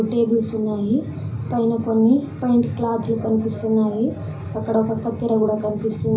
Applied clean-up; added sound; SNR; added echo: none; none; none; reverberation time 0.5 s.